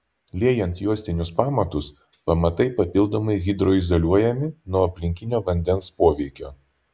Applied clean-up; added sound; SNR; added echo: none; none; none; none.